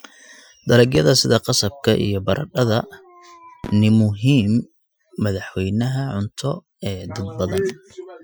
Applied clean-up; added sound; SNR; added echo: classical method Wiener filter.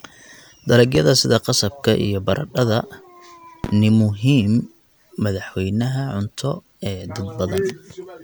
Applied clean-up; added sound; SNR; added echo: none; Fireworks; 20 dB; none.